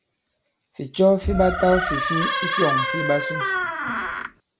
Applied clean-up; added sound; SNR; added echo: none; Door; 1 dB; none.